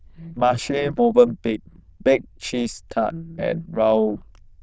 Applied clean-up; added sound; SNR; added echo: neural diffusion model UNIVERSE++.